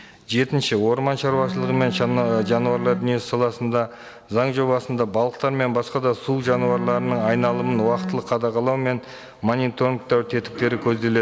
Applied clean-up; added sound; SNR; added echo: none; Bowed string instrument; 8 dB; none.